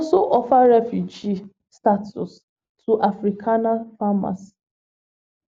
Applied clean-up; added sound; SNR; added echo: none; none; none; none.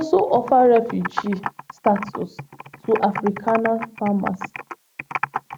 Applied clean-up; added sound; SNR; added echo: none; Computer keyboard; 10 dB; none.